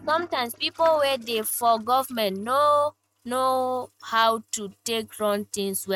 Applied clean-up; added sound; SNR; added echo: neural mask model RNNoise.